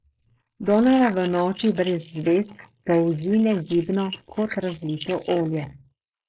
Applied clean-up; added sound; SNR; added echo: neural mask model Resemble Enhance denoiser.